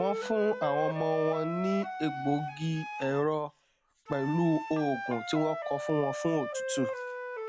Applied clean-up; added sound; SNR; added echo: none; Wind instrument, woodwind instrument; 6 dB; none.